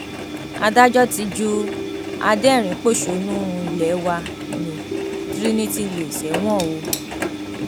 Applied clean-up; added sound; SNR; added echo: none; Ringtone + Engine; 6 dB; none.